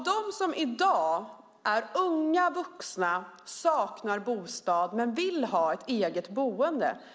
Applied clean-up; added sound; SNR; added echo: none; none; none; none.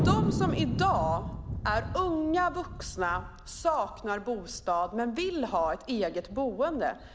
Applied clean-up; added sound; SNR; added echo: none; Thunder; 4 dB; none.